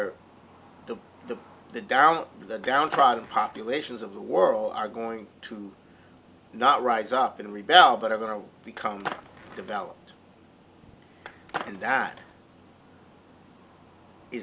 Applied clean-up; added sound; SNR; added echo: none; Skateboard; 12 dB; none.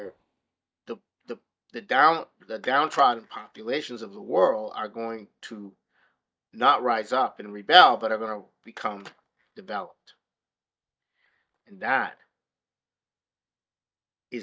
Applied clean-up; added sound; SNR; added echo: neural mask model DeepFilterNet 3.